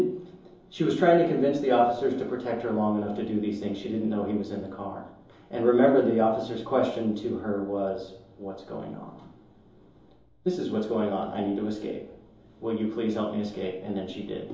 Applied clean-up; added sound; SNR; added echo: none; none; none; reverberation time 2.8 s.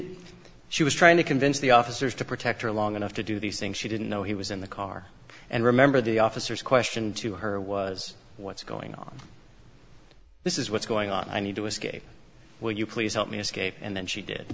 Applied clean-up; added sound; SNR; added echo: none; none; none; none.